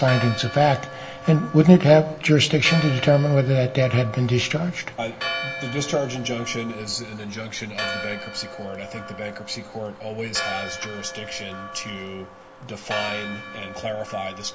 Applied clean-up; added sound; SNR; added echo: none; Church bell; 12 dB; reverberation time 0.8 s.